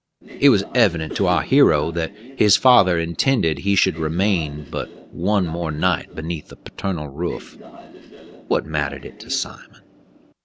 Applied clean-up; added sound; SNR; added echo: none; Cough + Train; 18 dB; none.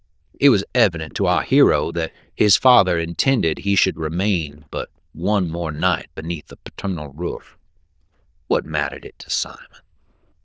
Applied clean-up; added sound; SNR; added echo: neural diffusion model UNIVERSE++.